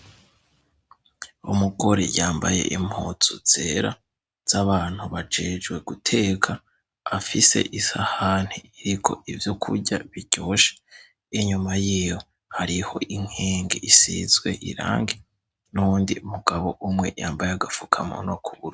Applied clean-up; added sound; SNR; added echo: none; none; none; none.